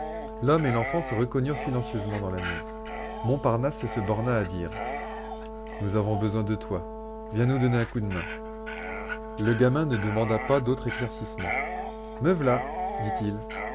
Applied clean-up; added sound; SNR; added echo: none; Dog + Brass instrument; 7 dB; none.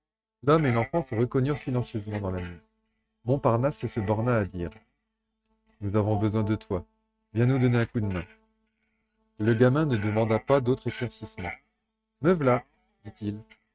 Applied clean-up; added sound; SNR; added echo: neural mask model RNNoise.